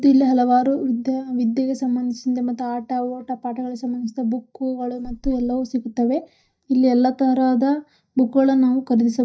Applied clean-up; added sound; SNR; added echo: neural mask model DeepFilterNet 3.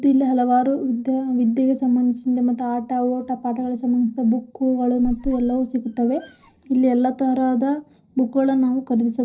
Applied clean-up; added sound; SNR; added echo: neural separator model SepFormer DNS4.